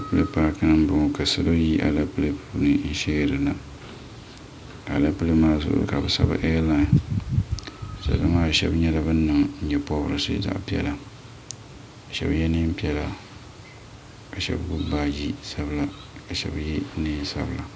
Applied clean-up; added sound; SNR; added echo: none; none; none; none.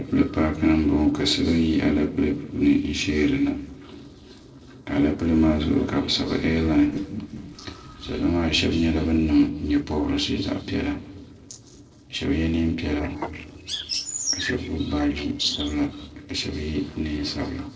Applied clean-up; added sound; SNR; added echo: neural separator model SepFormer DNS4.